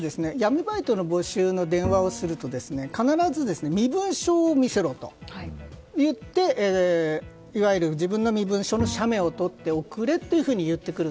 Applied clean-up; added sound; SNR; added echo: none; Bowed string instrument; 13 dB; none.